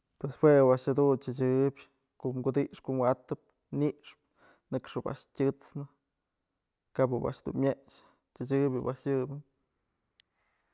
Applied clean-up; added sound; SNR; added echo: none; none; none; none.